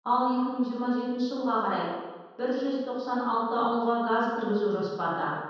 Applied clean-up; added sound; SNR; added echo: none; none; none; reverberation time 1.2 s.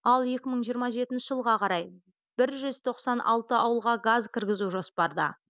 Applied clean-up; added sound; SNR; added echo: none; none; none; none.